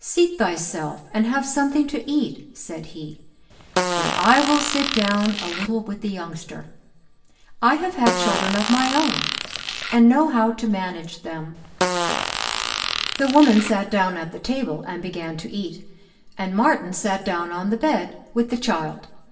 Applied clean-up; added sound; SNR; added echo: none; Fart; 2 dB; reverberation time 0.6 s.